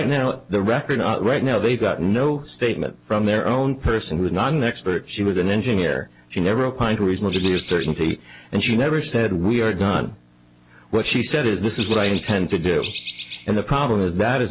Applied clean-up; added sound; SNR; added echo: none; Bird; 12 dB; none.